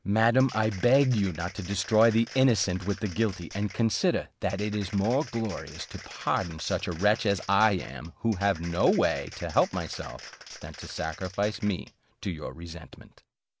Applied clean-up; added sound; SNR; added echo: none; Applause; 18 dB; none.